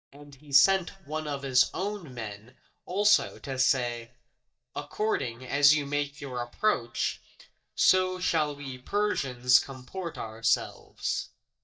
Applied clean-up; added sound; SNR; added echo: neural mask model DeepFilterNet 3.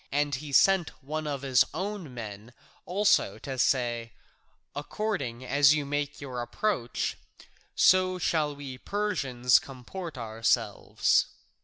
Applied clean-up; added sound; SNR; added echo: none; none; none; none.